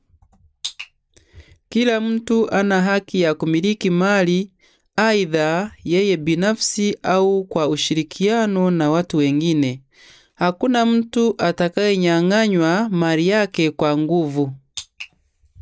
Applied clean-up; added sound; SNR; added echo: none; none; none; none.